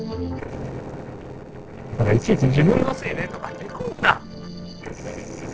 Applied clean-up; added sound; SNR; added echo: neural separator model SepFormer DNS4.